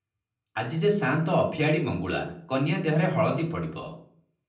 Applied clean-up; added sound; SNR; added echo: none; none; none; reverberation time 0.6 s.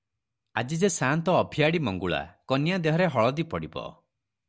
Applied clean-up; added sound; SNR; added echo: none; none; none; none.